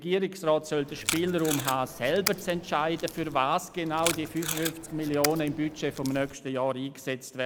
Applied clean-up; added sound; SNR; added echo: none; Packing tape, duct tape; 8 dB; none.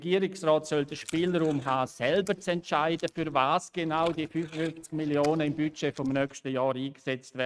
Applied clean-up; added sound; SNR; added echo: neural mask model RNNoise.